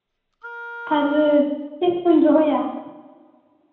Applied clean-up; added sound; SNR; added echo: none; Wind instrument, woodwind instrument; 16 dB; reverberation time 0.9 s.